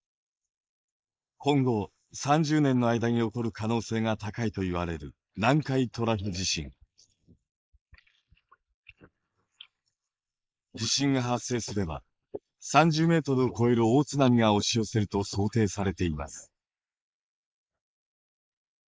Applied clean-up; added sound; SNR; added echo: neural mask model Resemble Enhance denoiser.